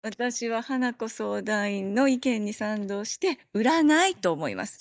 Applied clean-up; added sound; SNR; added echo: neural mask model DeepFilterNet 3.